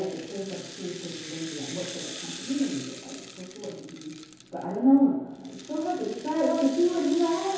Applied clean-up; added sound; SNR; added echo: none; Rattle (instrument); 15 dB; reverberation time 0.8 s.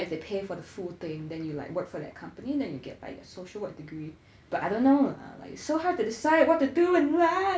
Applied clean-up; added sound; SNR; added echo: none; none; none; none.